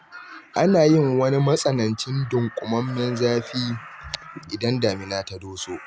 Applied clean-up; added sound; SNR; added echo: none; Crow; 19 dB; none.